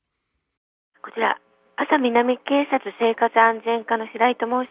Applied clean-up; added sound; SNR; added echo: none; none; none; none.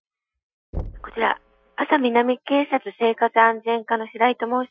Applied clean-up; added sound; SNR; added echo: classical method Wiener filter.